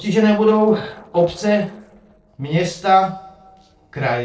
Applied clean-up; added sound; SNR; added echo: neural separator model SepFormer DNS4.